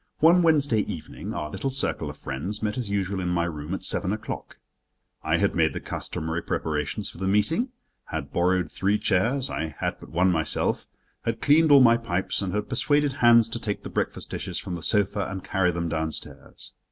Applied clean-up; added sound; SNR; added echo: none; none; none; none.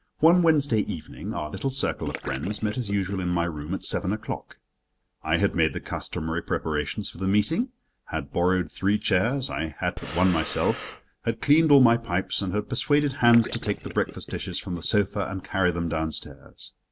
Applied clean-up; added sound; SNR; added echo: none; Breathing + Gurgling / Liquid; 14 dB; none.